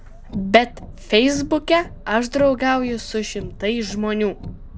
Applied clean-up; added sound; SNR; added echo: none; Car; 15 dB; none.